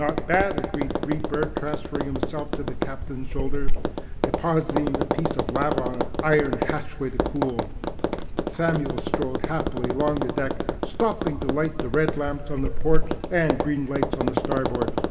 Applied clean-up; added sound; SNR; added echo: none; Tap; -3 dB; reverberation time 2.9 s.